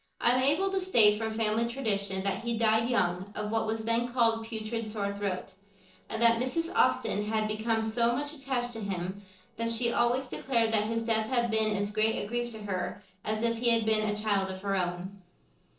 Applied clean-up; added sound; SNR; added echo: neural separator model SepFormer DNS4.